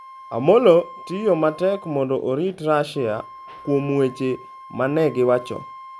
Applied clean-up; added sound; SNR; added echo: none; Wind instrument, woodwind instrument; 19 dB; none.